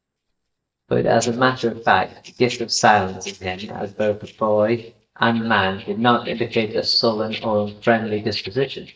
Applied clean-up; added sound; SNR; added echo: neural mask model DeepFilterNet 3.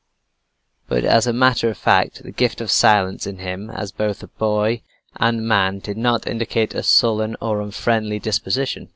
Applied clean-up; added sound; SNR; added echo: none; none; none; none.